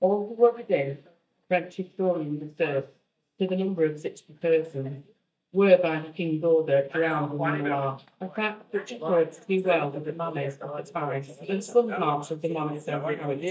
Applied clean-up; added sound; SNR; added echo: neural mask model DeepFilterNet 3.